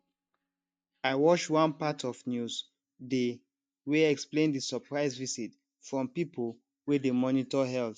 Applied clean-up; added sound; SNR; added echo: neural mask model DeepFilterNet 3.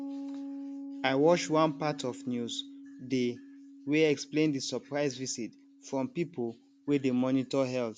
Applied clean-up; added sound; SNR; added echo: none; Piano; 14 dB; none.